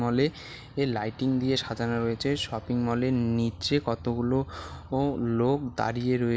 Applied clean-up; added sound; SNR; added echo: none; none; none; none.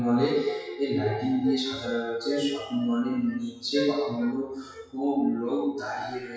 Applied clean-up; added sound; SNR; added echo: classical method WPE with log-MMSE.